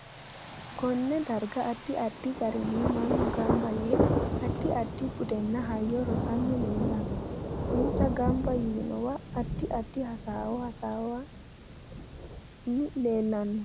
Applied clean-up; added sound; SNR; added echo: none; Thunder; 1 dB; none.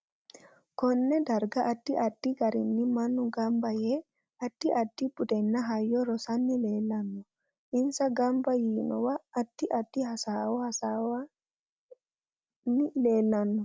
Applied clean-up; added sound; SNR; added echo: none; none; none; none.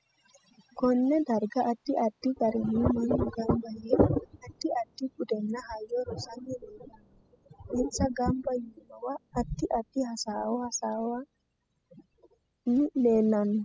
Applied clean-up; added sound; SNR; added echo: classical method spectral subtraction.